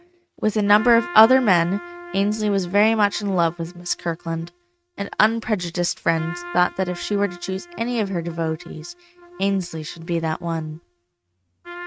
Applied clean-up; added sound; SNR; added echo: neural mask model RNNoise.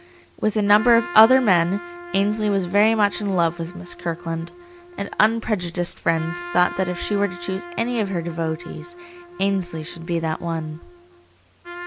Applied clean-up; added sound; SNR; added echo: none; Trumpet; 15 dB; none.